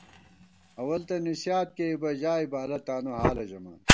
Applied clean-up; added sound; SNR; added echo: none; Fire; 0 dB; none.